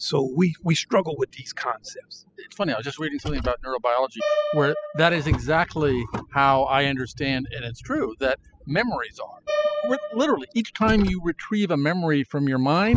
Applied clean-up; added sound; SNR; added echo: classical method spectral subtraction.